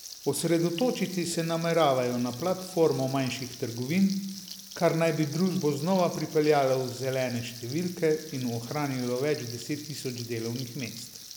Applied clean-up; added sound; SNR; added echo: none; Frying (food); 16 dB; none.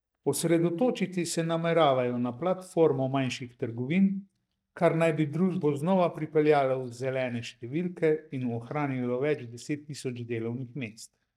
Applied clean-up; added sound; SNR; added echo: neural mask model DeepFilterNet 3.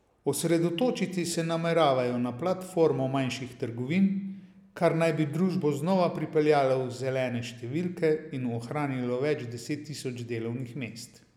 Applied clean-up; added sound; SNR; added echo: none; none; none; none.